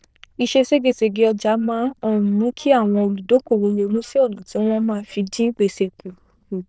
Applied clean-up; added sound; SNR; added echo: neural diffusion model UNIVERSE++.